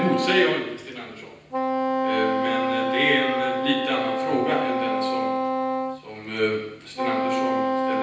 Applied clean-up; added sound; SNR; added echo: none; Wind instrument, woodwind instrument; -2 dB; reverberation time 0.9 s.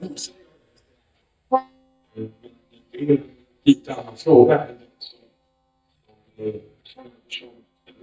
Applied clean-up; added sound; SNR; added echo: neural mask model DeepFilterNet 3.